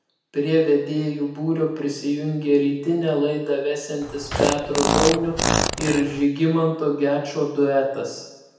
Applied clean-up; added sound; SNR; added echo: none; Fart; 1 dB; reverberation time 0.9 s.